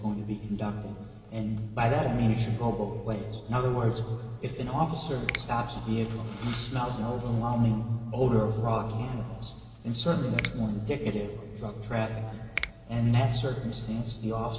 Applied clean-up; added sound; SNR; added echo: none; Finger snapping; 11 dB; reverberation time 2.8 s.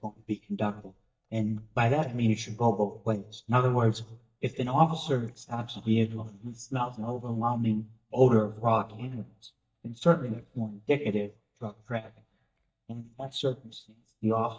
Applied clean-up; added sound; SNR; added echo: neural mask model DeepFilterNet 3.